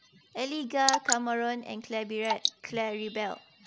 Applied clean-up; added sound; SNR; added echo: none; Drip / Water; 3 dB; none.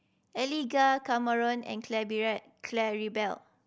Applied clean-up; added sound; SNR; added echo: none; none; none; none.